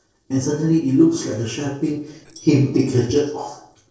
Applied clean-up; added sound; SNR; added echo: neural separator model SepFormer DNS4.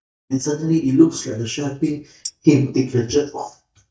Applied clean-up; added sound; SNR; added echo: neural mask model DeepFilterNet 3.